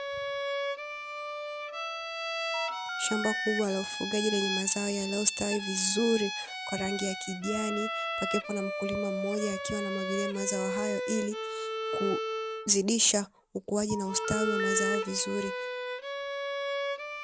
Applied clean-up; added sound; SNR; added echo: none; Bowed string instrument + Telephone; 2 dB; none.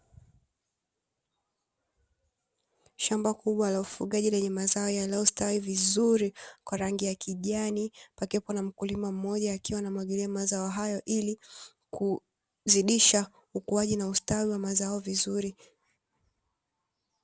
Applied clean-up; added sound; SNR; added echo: none; none; none; none.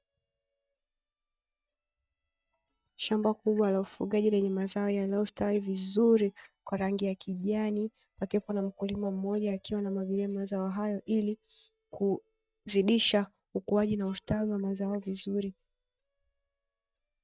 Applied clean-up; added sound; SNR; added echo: neural mask model DeepFilterNet 3.